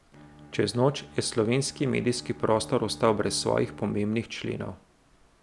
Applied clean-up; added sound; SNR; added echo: none; Bowed string instrument; 19 dB; none.